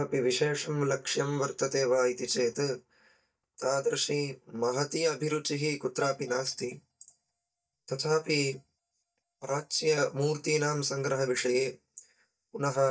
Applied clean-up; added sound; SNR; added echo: neural mask model DeepFilterNet 3.